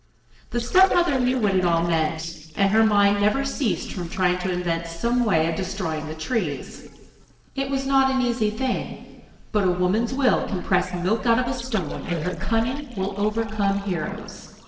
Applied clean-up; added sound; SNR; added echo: neural separator model SepFormer DNS4.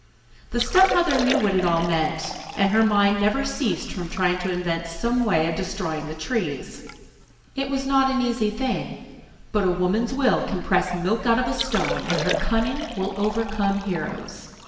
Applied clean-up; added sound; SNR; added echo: none; Liquid; 11 dB; reverberation time 1.4 s.